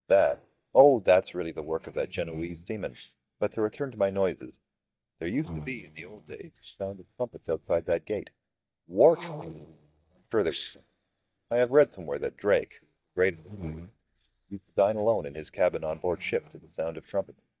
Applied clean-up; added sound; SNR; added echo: neural mask model DeepFilterNet 3.